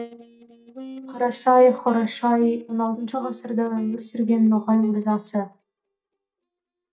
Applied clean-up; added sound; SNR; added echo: neural mask model DeepFilterNet 3.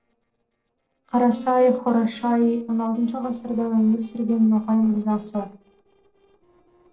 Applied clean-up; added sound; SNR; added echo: neural separator model SepFormer DNS4.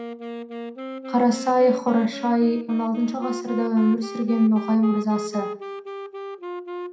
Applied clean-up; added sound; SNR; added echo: none; Wind instrument, woodwind instrument; 10 dB; reverberation time 0.5 s.